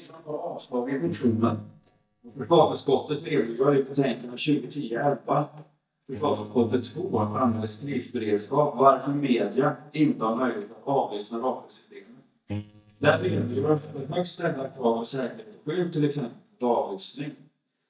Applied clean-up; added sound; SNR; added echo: neural mask model DeepFilterNet 3.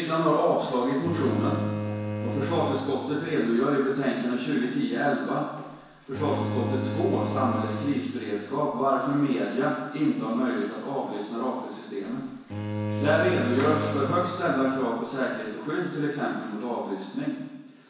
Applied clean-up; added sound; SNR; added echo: none; Bowed string instrument; 6 dB; reverberation time 1.1 s.